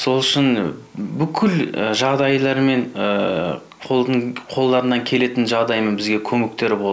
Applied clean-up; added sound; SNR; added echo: none; none; none; none.